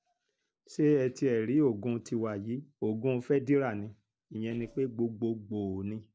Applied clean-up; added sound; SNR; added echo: neural separator model SepFormer DNS4.